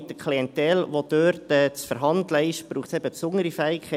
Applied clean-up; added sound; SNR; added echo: none; none; none; none.